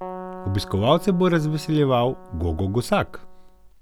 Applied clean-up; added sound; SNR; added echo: none; Keyboard (musical); 17 dB; none.